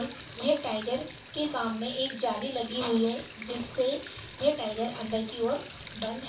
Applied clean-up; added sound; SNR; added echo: none; Sink (filling or washing); 10 dB; reverberation time 0.3 s.